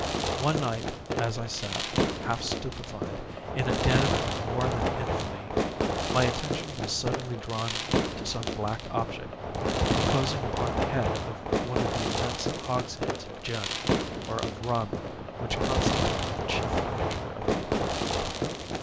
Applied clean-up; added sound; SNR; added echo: none; Fireworks; -4 dB; none.